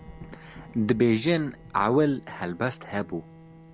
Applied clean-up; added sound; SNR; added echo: none; Thunder / Rain + Bowed string instrument; 20 dB; none.